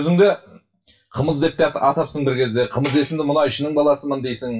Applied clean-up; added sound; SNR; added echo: classical method WPE with log-MMSE.